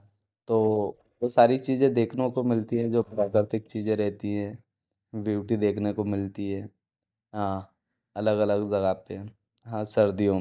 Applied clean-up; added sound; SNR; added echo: neural mask model DeepFilterNet 3.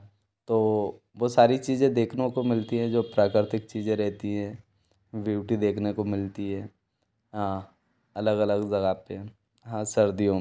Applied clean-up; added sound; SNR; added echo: none; none; none; none.